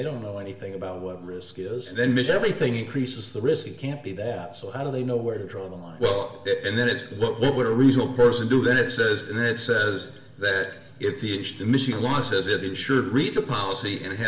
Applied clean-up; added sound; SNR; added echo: none; none; none; reverberation time 0.7 s.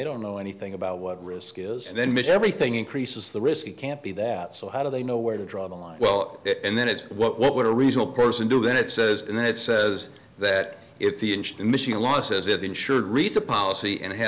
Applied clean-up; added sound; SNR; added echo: none; none; none; none.